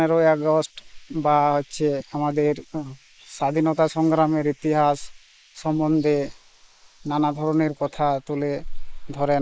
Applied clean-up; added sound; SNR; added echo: neural mask model Resemble Enhance denoiser.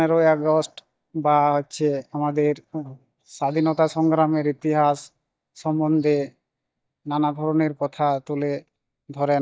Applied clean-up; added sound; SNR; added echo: neural mask model DeepFilterNet 3.